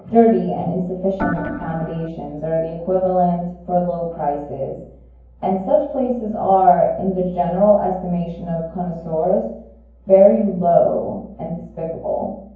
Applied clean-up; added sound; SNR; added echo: none; Organ; 8 dB; reverberation time 0.9 s.